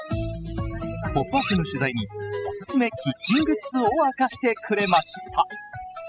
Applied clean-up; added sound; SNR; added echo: classical method spectral subtraction.